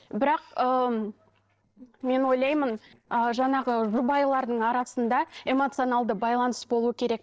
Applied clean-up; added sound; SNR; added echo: neural separator model SepFormer DNS4.